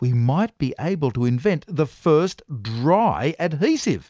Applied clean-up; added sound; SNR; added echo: none; none; none; none.